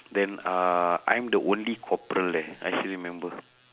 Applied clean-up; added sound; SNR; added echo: none; none; none; none.